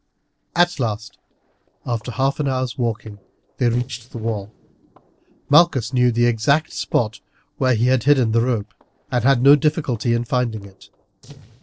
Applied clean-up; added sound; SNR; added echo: neural separator model SepFormer DNS4.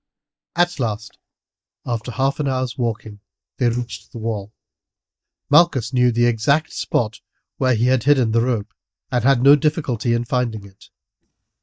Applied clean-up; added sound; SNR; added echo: neural mask model DeepFilterNet 3.